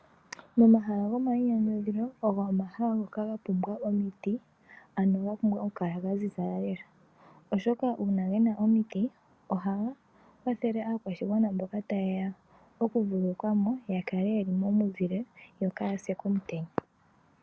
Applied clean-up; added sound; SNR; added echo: none; none; none; none.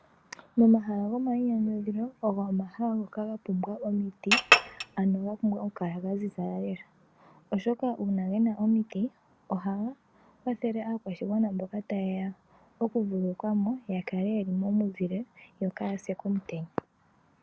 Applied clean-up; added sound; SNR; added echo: none; Chink, clink; -4 dB; none.